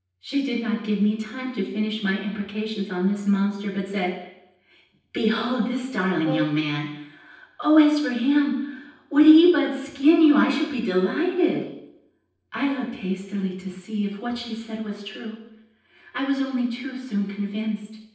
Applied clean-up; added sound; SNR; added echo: neural separator model SepFormer DNS4.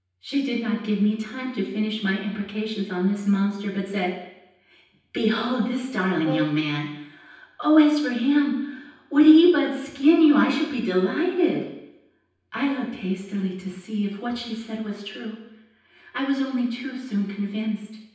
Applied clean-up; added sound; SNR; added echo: none; Brass instrument; 14 dB; reverberation time 0.9 s.